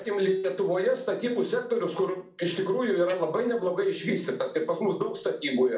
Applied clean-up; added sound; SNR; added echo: none; none; none; reverberation time 0.4 s.